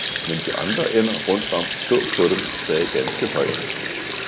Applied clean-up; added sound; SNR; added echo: none; Sink (filling or washing); 4 dB; none.